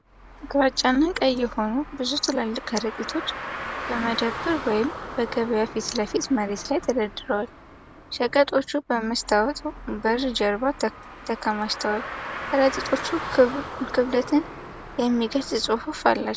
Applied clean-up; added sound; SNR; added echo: none; Car; 12 dB; none.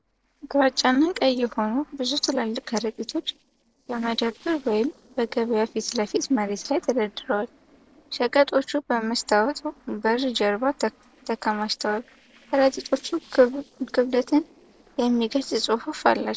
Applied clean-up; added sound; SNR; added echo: neural separator model SepFormer DNS4.